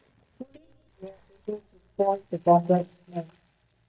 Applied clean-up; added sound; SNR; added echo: neural mask model DeepFilterNet 3.